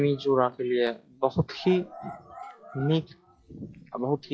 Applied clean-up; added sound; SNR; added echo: classical method log-MMSE.